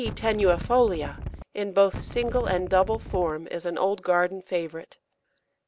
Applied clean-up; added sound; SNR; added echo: none; Wind; 9 dB; none.